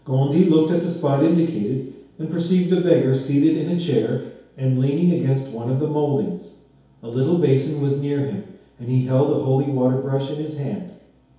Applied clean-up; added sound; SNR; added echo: none; none; none; reverberation time 2.2 s.